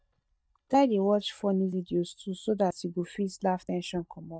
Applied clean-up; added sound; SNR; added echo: neural mask model DeepFilterNet 3.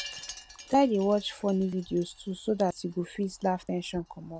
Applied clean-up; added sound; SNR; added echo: none; Wind chime; 19 dB; none.